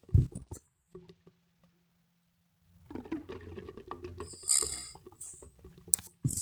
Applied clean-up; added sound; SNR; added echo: neural mask model RNNoise.